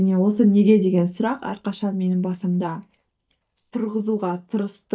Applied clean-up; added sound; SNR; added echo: neural mask model DeepFilterNet 3.